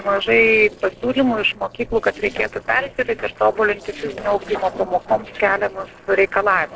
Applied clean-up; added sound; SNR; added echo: neural separator model SepFormer DNS4.